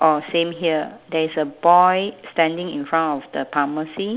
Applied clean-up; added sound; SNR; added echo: none; none; none; none.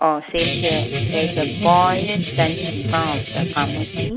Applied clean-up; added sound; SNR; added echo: neural mask model RNNoise.